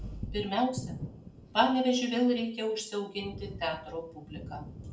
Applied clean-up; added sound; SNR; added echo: none; Thunder; 13 dB; reverberation time 0.2 s.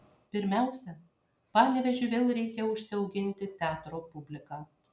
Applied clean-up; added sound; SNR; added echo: none; none; none; none.